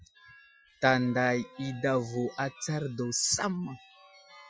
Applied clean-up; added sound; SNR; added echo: classical method Wiener filter.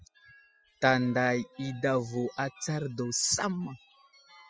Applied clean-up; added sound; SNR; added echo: classical method spectral subtraction.